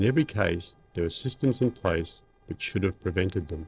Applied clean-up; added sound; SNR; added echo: neural separator model SepFormer DNS4.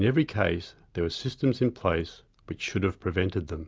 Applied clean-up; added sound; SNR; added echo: none; none; none; none.